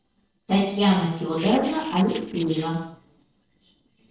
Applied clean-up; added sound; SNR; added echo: neural separator model SepFormer DNS4.